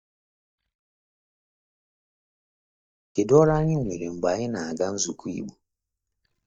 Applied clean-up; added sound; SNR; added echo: neural mask model DeepFilterNet 3.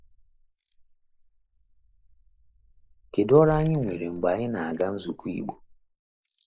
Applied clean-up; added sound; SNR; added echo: neural mask model Resemble Enhance denoiser.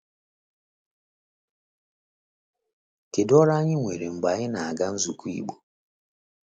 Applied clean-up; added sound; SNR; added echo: none; none; none; none.